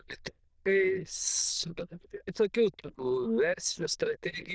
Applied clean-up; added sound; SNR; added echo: neural diffusion model UNIVERSE++.